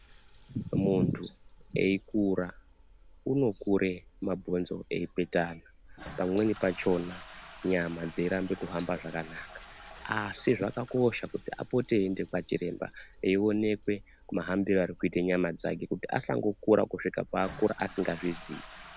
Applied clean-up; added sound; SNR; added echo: none; Toilet flush; 19 dB; none.